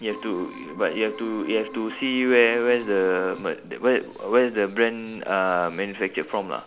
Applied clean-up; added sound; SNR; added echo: none; Organ; 17 dB; none.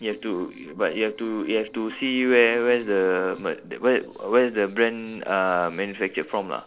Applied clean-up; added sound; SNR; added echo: neural separator model SepFormer DNS4.